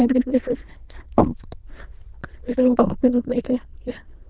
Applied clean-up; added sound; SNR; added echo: neural diffusion model UNIVERSE++.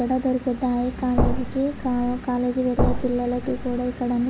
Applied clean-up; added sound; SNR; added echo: none; Thump, thud; 1 dB; none.